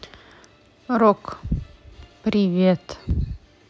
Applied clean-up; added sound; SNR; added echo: none; none; none; none.